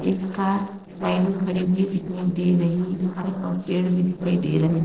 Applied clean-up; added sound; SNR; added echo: neural separator model SepFormer DNS4.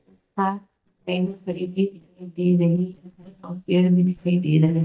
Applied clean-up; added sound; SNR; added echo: neural mask model DeepFilterNet 3.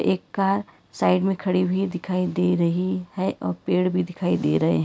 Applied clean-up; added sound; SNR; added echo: none; none; none; none.